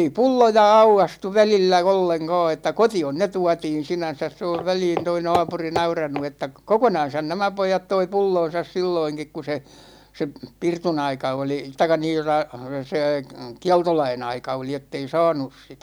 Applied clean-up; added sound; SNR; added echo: none; Walk, footsteps; 11 dB; none.